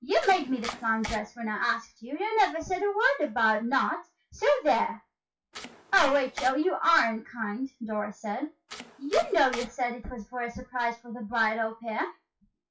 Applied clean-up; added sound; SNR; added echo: classical method WPE with log-MMSE.